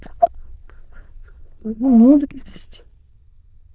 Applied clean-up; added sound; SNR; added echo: neural diffusion model UNIVERSE++.